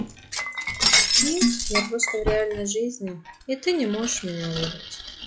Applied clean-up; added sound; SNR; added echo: classical method log-MMSE.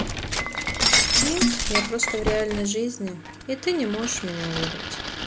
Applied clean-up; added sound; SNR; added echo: none; Shatter; -3 dB; none.